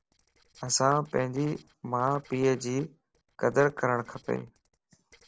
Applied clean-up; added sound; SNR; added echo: neural separator model SepFormer DNS4.